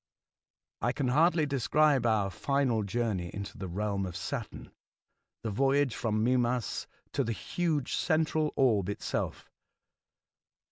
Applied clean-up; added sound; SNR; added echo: none; none; none; none.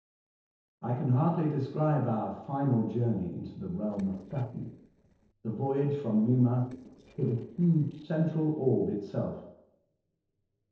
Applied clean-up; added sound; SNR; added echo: neural separator model SepFormer DNS4.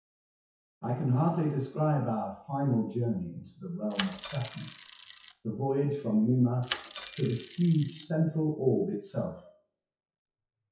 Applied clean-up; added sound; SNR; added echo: classical method WPE with log-MMSE.